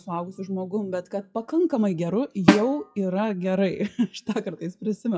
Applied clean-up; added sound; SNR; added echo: classical method WPE with log-MMSE.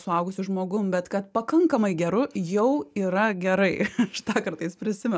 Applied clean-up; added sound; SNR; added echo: none; none; none; none.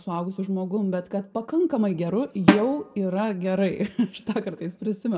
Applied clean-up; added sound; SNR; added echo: none; Snare drum; -1 dB; reverberation time 1.4 s.